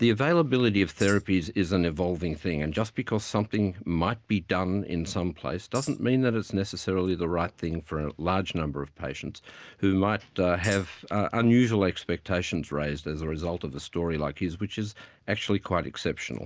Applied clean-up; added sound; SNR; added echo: none; Tambourine; 16 dB; none.